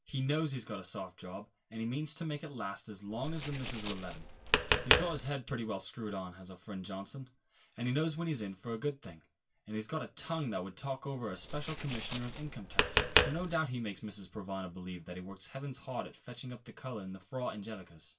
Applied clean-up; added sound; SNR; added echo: none; Tap; -5 dB; reverberation time 0.2 s.